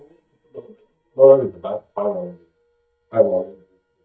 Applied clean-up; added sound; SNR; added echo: neural mask model DeepFilterNet 3.